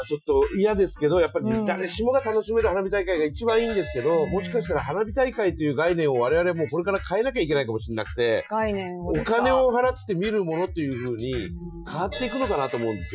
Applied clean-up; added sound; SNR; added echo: classical method Wiener filter.